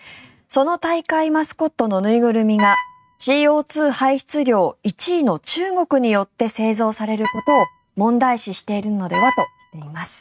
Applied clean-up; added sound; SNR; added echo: neural mask model RNNoise.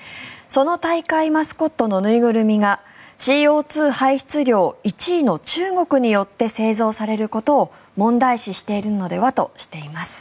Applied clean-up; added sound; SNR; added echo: none; none; none; none.